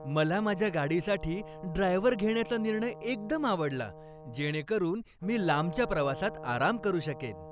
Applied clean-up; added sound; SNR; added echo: none; Brass instrument; 15 dB; none.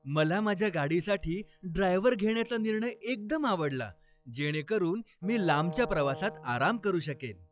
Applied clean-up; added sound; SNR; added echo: classical method log-MMSE.